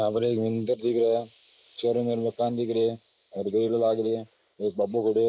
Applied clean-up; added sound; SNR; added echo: neural mask model Resemble Enhance denoiser.